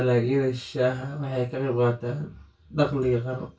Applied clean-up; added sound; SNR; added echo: none; none; none; reverberation time 0.2 s.